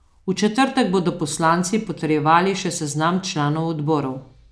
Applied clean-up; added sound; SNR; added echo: none; none; none; none.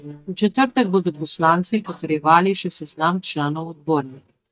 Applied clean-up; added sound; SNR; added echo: neural mask model DeepFilterNet 3.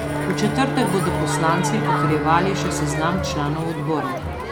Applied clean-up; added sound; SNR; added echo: none; Crowd + Bowed string instrument; 0 dB; none.